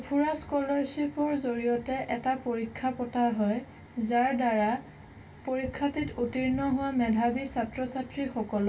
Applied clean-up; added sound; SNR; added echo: none; none; none; reverberation time 0.2 s.